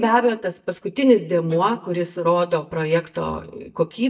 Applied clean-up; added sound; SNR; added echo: neural mask model DeepFilterNet 3.